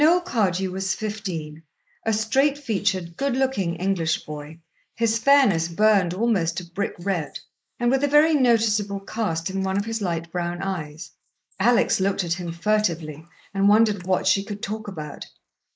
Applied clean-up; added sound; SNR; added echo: neural mask model Resemble Enhance denoiser.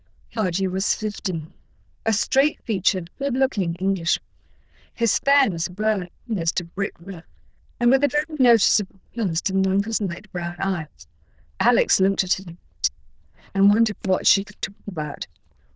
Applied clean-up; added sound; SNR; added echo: neural diffusion model UNIVERSE++.